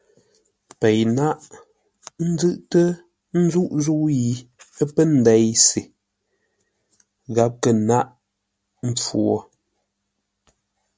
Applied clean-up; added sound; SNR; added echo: none; none; none; none.